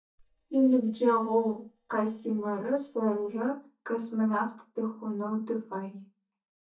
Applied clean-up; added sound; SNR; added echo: neural mask model DeepFilterNet 3.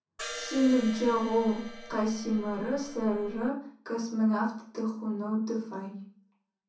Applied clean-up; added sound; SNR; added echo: none; Crash cymbal; 12 dB; reverberation time 0.6 s.